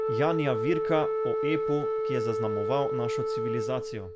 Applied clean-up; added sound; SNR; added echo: none; Wind instrument, woodwind instrument; -2 dB; none.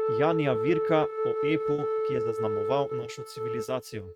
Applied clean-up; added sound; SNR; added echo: neural mask model RNNoise.